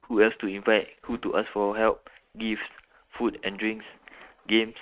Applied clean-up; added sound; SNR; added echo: neural mask model RNNoise.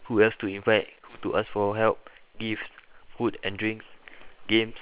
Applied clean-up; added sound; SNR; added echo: neural separator model SepFormer WHAM!.